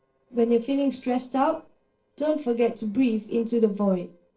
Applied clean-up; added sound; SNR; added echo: neural separator model SepFormer DNS4.